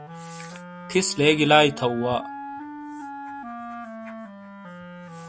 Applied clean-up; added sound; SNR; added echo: none; Wind instrument, woodwind instrument; 12 dB; none.